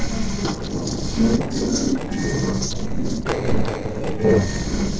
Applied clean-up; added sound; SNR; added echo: neural separator model SepFormer DNS4.